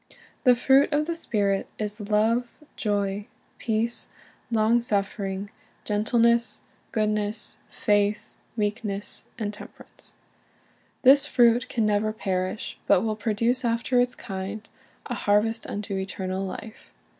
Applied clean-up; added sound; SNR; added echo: none; none; none; none.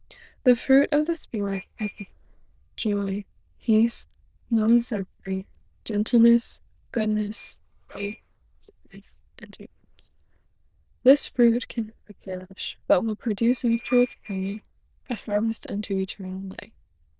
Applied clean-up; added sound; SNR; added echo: neural diffusion model UNIVERSE++.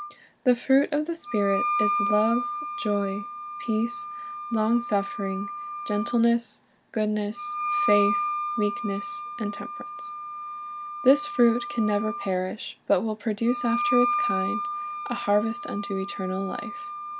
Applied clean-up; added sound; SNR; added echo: none; Wind instrument, woodwind instrument; 4 dB; none.